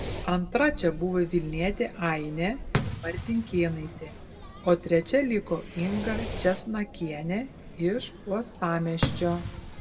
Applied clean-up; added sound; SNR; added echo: none; Fireworks; 8 dB; reverberation time 1.1 s.